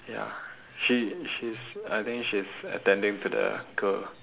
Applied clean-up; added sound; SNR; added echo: none; none; none; none.